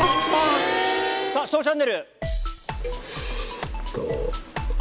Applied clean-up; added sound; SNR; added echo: none; Cowbell; 19 dB; none.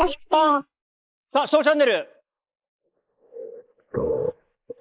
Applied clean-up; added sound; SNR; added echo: neural mask model Resemble Enhance denoiser.